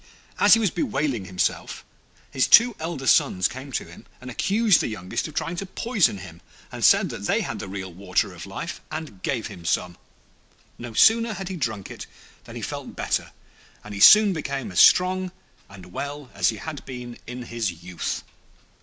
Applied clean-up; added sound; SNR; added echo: none; none; none; none.